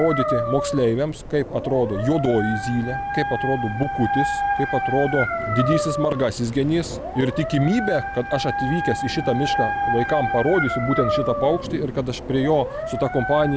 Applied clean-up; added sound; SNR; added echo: none; Dog; 4 dB; none.